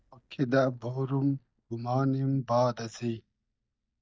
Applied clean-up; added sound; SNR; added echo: neural mask model DeepFilterNet 3.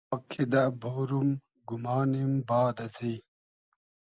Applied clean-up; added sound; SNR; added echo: none; none; none; none.